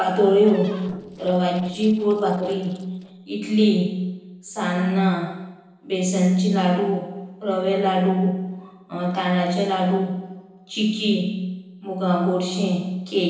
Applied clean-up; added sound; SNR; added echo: neural separator model SepFormer DNS4.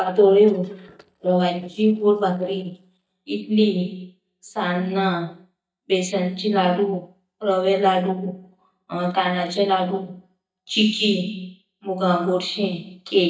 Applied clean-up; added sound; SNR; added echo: neural mask model DeepFilterNet 3.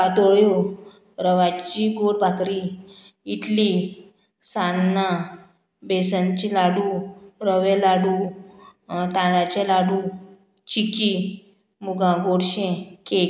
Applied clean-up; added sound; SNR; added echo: none; none; none; none.